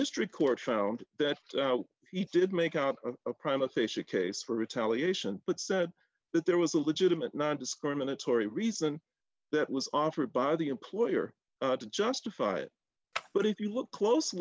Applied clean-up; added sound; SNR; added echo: none; none; none; none.